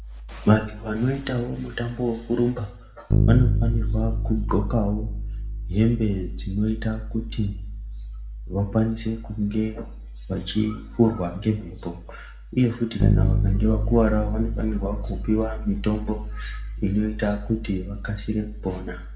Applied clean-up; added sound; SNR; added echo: none; Bass guitar; 2 dB; reverberation time 0.5 s.